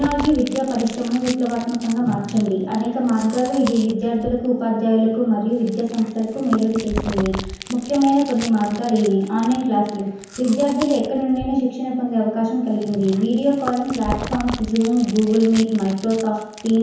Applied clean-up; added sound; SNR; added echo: none; Chewing, mastication; 14 dB; reverberation time 1.0 s.